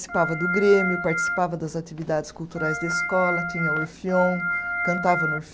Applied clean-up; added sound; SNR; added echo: none; Organ; 2 dB; none.